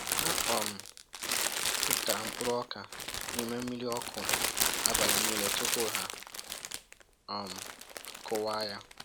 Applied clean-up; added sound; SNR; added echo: none; Crumpling, crinkling; -4 dB; none.